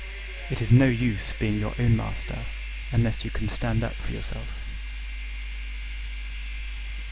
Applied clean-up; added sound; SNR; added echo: none; Train; 16 dB; none.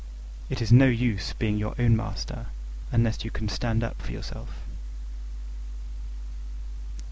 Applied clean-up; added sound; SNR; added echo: none; none; none; none.